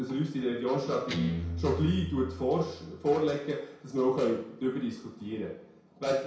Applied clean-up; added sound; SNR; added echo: none; Guitar; 10 dB; reverberation time 0.6 s.